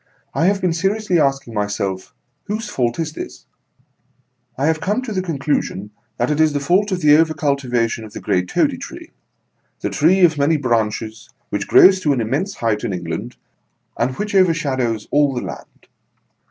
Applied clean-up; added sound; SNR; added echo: none; none; none; none.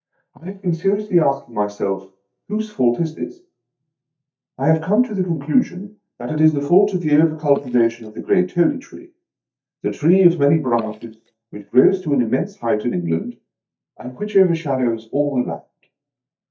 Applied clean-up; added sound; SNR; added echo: neural mask model DeepFilterNet 3.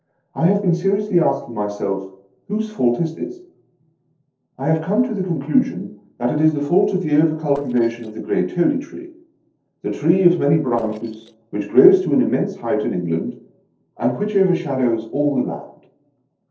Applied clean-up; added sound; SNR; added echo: neural separator model SepFormer DNS4.